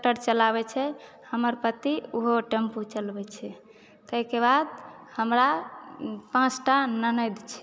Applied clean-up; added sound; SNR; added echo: none; none; none; none.